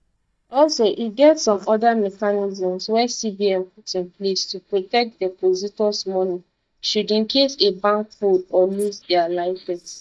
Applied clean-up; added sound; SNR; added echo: neural mask model DeepFilterNet 3.